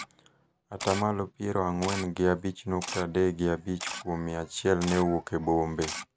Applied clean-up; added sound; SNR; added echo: none; Camera; 11 dB; none.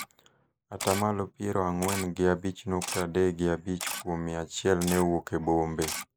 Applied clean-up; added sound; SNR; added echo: neural mask model Resemble Enhance denoiser.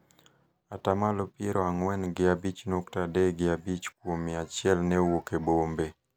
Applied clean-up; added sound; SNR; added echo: none; none; none; none.